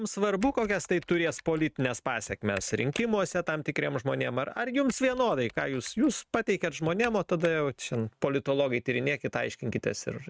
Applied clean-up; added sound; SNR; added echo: neural mask model RNNoise.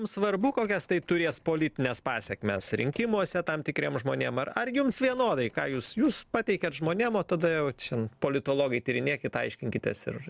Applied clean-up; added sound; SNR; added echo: neural separator model SepFormer DNS4.